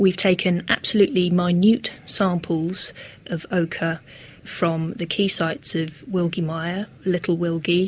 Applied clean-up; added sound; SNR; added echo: none; none; none; none.